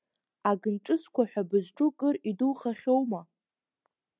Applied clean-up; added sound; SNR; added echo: none; none; none; none.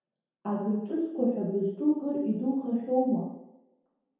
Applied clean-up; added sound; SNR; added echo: none; none; none; reverberation time 0.9 s.